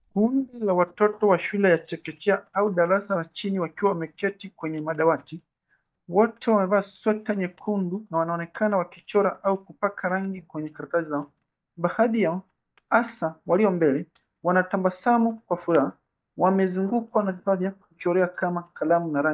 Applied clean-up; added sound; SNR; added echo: neural mask model DeepFilterNet 3.